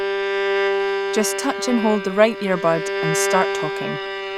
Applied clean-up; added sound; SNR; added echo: none; Bowed string instrument; 1 dB; none.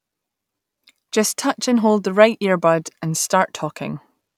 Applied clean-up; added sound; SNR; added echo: none; none; none; none.